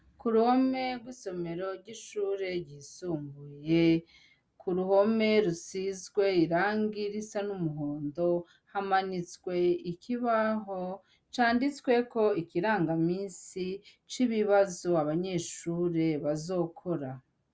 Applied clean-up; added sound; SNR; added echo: none; none; none; none.